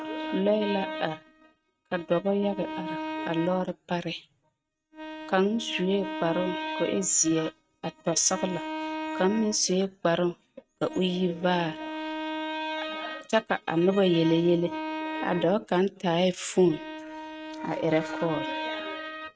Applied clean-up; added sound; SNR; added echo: neural mask model RNNoise.